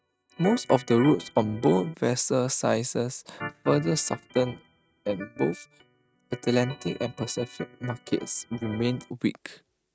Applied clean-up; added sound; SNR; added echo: neural mask model RNNoise.